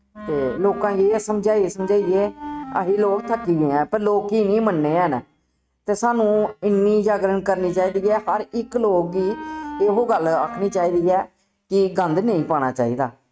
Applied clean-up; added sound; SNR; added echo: neural mask model RNNoise.